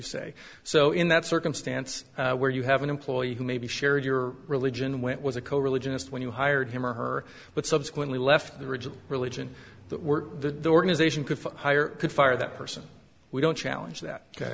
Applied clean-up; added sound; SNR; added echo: none; none; none; none.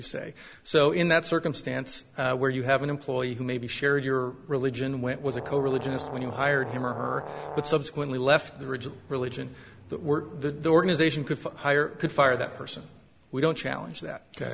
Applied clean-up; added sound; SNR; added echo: none; Brass instrument; 11 dB; none.